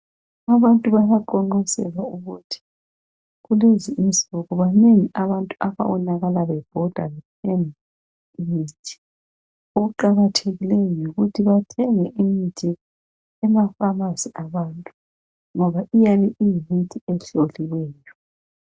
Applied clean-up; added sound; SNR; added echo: none; none; none; none.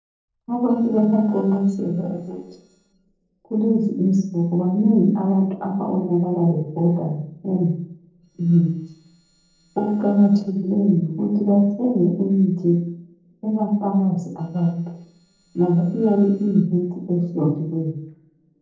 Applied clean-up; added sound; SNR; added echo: neural separator model SepFormer DNS4.